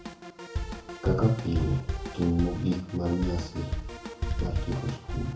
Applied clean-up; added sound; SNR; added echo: none; Drum kit; 4 dB; reverberation time 0.6 s.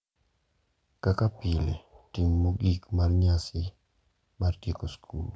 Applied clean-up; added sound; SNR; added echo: none; none; none; none.